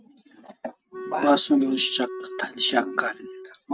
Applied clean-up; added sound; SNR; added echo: neural mask model RNNoise.